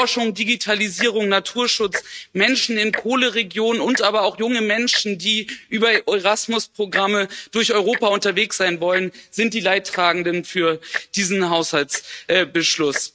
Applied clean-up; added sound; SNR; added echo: neural mask model RNNoise.